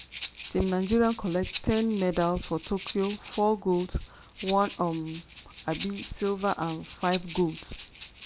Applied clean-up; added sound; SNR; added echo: none; Rattle (instrument); 15 dB; none.